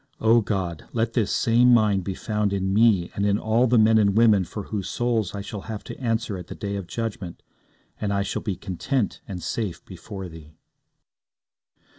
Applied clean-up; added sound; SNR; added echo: none; none; none; none.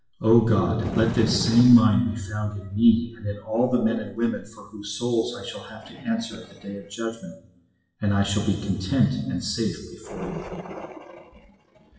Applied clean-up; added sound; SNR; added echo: classical method WPE with log-MMSE.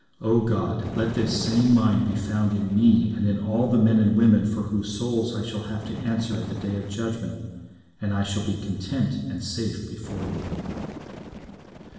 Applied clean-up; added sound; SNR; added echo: none; Bird; 15 dB; reverberation time 1.3 s.